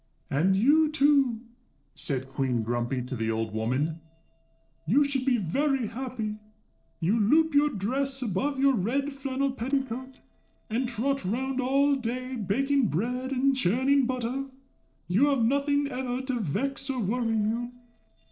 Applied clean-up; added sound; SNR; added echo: neural separator model SepFormer DNS4.